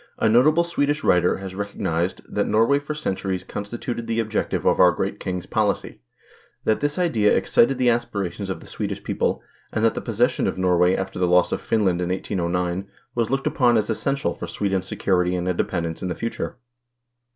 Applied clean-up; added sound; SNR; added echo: none; none; none; none.